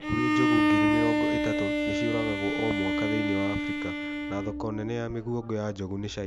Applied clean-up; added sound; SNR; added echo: none; Bowed string instrument; -4 dB; none.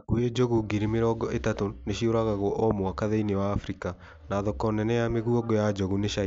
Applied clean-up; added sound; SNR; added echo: none; none; none; none.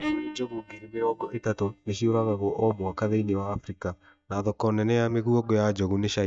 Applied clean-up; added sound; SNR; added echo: neural mask model DeepFilterNet 3.